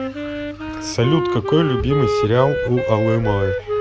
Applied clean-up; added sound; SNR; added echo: none; Wind instrument, woodwind instrument; 3 dB; none.